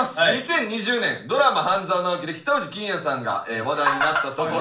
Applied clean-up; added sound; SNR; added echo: none; none; none; reverberation time 0.4 s.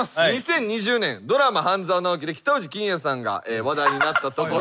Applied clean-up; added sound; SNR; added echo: none; none; none; none.